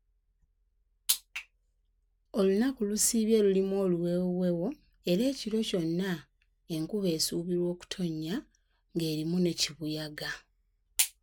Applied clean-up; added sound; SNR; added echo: none; none; none; none.